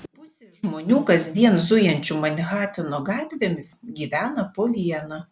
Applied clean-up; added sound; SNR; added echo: none; none; none; none.